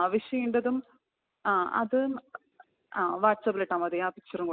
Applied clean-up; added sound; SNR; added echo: none; none; none; none.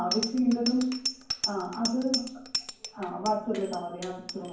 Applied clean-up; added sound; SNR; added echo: none; Bicycle bell; 6 dB; reverberation time 0.9 s.